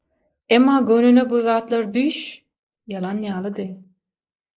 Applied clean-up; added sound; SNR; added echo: neural mask model Resemble Enhance denoiser.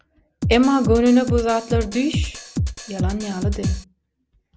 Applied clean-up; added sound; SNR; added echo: none; Drum kit; 3 dB; none.